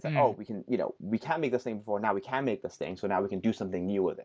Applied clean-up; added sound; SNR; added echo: none; none; none; none.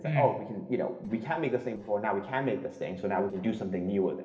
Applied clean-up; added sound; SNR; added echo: neural separator model SepFormer DNS4.